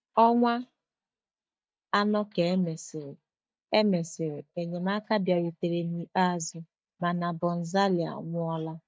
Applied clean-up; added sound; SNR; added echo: neural mask model DeepFilterNet 3.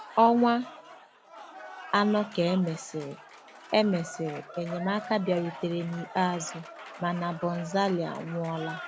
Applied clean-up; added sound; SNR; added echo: none; Applause / Cheering; 14 dB; none.